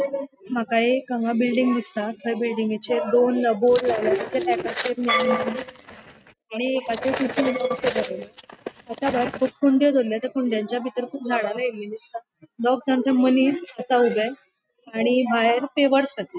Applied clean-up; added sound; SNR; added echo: neural mask model RNNoise.